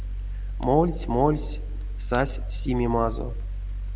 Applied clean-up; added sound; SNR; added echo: none; Mechanical fan; 3 dB; none.